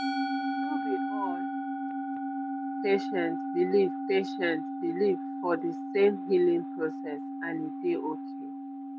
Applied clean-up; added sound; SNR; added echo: none; Musical instrument; 3 dB; none.